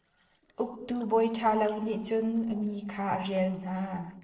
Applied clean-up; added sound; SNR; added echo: neural separator model SepFormer DNS4.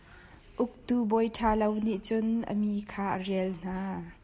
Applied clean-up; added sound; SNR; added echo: none; none; none; none.